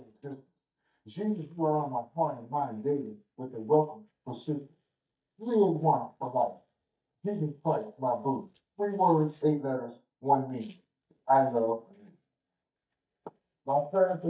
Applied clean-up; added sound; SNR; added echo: neural mask model DeepFilterNet 3.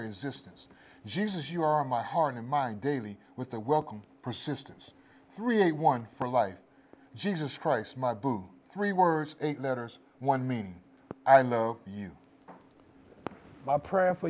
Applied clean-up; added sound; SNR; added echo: none; none; none; none.